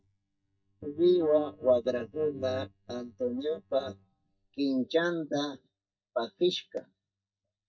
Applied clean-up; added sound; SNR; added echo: neural mask model DeepFilterNet 3.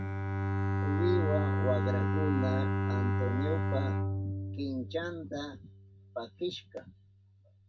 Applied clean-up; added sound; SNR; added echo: none; Bowed string instrument; -5 dB; reverberation time 0.4 s.